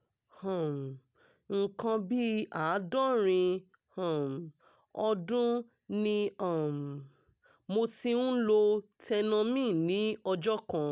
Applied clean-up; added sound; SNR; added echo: none; none; none; none.